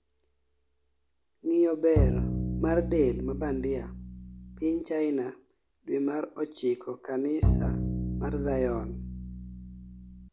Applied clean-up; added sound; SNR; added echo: none; Bowed string instrument; 0 dB; none.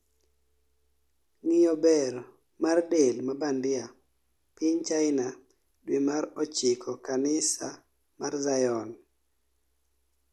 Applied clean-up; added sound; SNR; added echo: none; none; none; none.